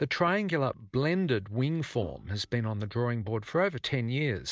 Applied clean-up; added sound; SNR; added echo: neural mask model DeepFilterNet 3.